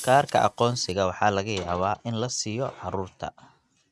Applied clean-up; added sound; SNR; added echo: neural mask model RNNoise.